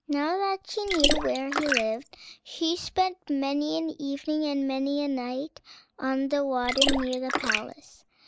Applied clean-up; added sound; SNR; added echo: neural mask model Resemble Enhance denoiser.